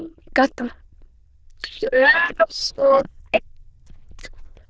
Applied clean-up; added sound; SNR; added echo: neural diffusion model UNIVERSE++.